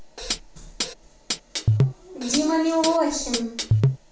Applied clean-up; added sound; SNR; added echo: none; Hi-hat; -1 dB; reverberation time 0.5 s.